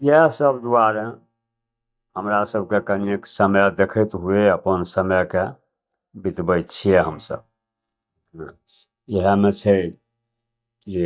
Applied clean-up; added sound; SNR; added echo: neural mask model DeepFilterNet 3.